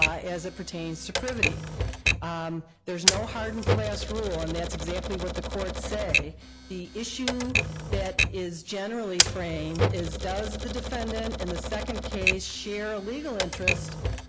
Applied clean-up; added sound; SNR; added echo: none; Typewriter; -4 dB; none.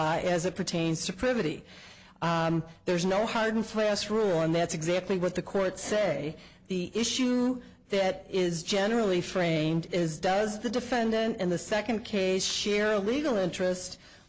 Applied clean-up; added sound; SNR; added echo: none; none; none; none.